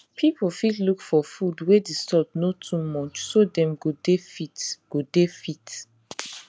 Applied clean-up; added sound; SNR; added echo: none; none; none; none.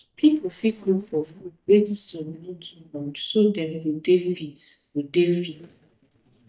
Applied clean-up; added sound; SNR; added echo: neural mask model DeepFilterNet 3.